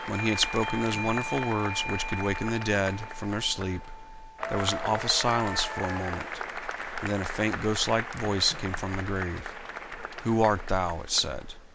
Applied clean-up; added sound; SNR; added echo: none; Applause / Crowd / Cheering + Doorbell; 7 dB; none.